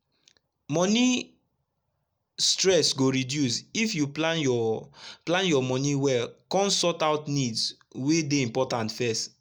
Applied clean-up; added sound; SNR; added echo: none; none; none; none.